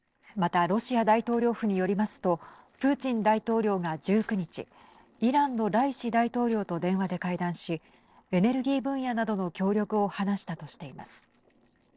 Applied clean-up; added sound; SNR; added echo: neural separator model SepFormer DNS4.